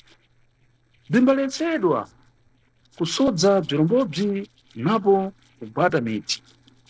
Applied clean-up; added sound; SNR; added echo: neural separator model SepFormer DNS4.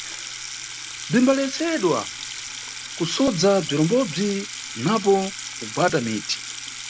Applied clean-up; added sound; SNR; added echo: none; Sink (filling or washing) / Water tap, faucet; 10 dB; none.